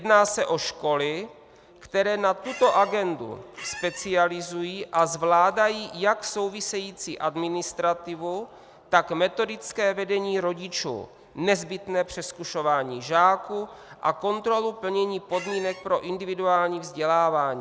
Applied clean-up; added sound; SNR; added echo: none; Squeak; 14 dB; none.